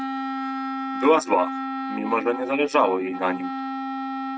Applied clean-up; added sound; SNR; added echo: neural mask model RNNoise.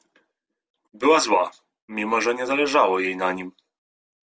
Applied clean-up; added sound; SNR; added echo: none; none; none; none.